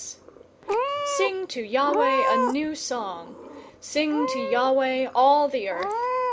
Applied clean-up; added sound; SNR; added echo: none; Meow / Purr; 3 dB; none.